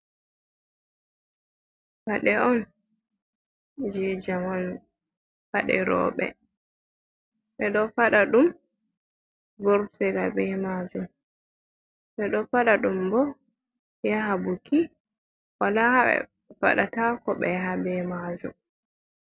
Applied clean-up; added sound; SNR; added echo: none; none; none; none.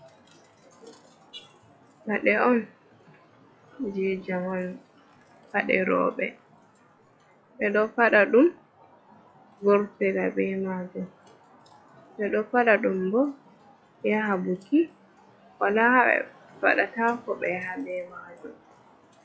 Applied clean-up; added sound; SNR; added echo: classical method log-MMSE.